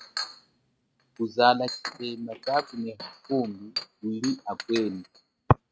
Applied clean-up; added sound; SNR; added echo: neural mask model RNNoise.